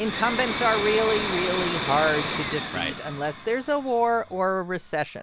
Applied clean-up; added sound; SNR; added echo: none; Domestic sounds, home sounds; 4 dB; none.